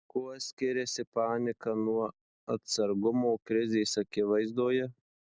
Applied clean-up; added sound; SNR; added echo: none; none; none; none.